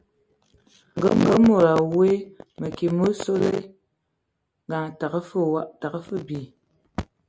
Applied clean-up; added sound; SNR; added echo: none; none; none; none.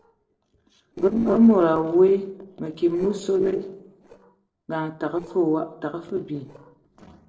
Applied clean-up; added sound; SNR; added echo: neural separator model SepFormer DNS4.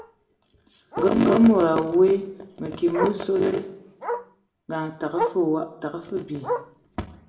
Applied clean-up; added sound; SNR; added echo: none; Bark; 11 dB; reverberation time 0.8 s.